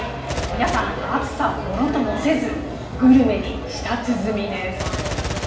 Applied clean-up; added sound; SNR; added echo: none; Gunshot, gunfire; 12 dB; reverberation time 1.0 s.